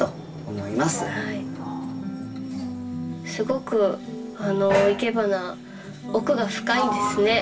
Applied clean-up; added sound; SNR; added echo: none; Sliding door; 9 dB; reverberation time 0.1 s.